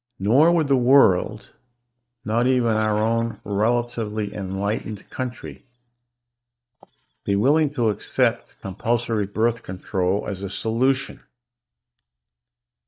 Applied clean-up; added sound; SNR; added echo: neural mask model DeepFilterNet 3.